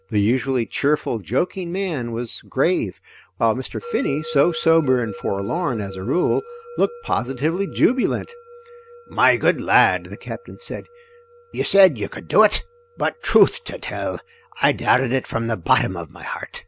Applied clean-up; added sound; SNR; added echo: none; Musical instrument; 19 dB; none.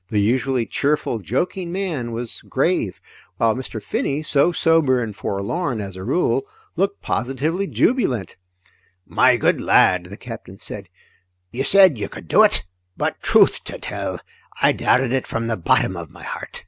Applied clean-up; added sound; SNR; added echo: none; none; none; none.